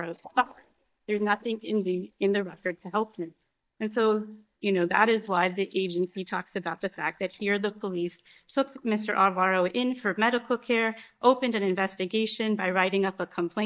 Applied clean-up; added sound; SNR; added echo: neural mask model DeepFilterNet 3.